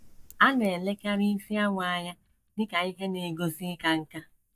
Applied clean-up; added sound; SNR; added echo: neural mask model DeepFilterNet 3.